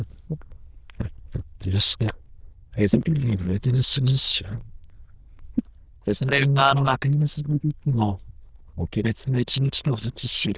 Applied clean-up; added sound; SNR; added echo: neural diffusion model UNIVERSE++.